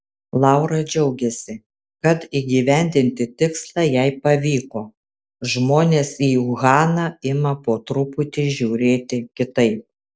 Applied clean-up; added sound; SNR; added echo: none; none; none; none.